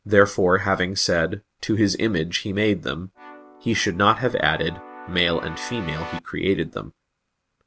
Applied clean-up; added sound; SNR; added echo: none; Keyboard (musical); 15 dB; none.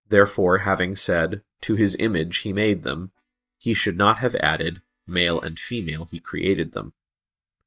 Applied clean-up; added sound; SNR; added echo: neural mask model DeepFilterNet 3.